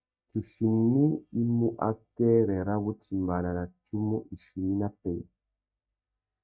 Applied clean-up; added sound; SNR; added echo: neural mask model DeepFilterNet 3.